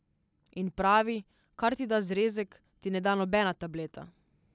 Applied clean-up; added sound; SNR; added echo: none; none; none; none.